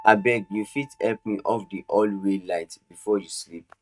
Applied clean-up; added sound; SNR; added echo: neural mask model RNNoise.